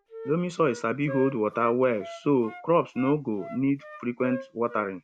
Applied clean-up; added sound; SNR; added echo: none; Wind instrument, woodwind instrument; 15 dB; none.